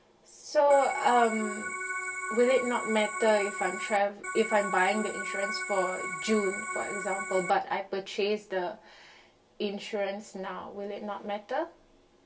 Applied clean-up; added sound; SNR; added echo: none; Organ; 5 dB; reverberation time 0.2 s.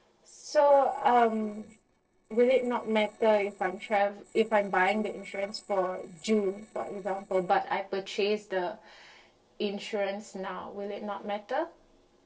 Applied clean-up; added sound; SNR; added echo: neural separator model SepFormer DNS4.